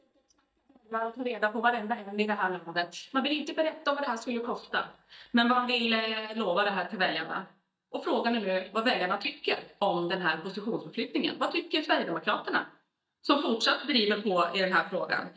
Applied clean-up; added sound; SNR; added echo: neural mask model DeepFilterNet 3.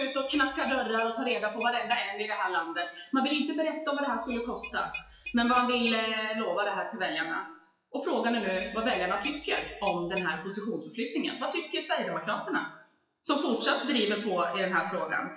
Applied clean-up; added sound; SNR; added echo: classical method WPE with log-MMSE.